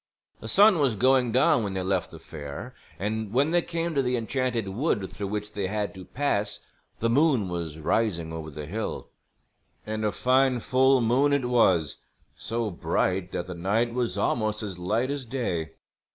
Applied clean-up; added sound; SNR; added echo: none; none; none; none.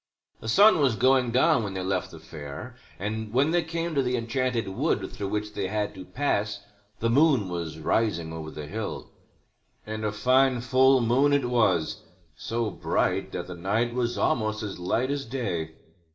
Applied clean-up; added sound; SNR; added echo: none; none; none; reverberation time 0.4 s.